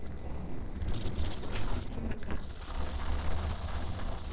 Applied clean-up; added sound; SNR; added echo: neural separator model SepFormer DNS4.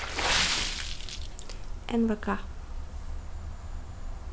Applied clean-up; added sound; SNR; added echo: none; Water / Splash, splatter; 2 dB; none.